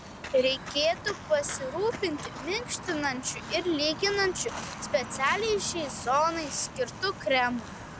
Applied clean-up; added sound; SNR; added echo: none; Walk, footsteps; 11 dB; none.